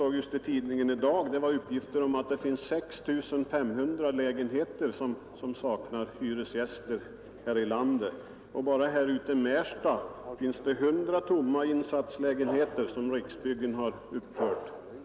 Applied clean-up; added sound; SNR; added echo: none; none; none; none.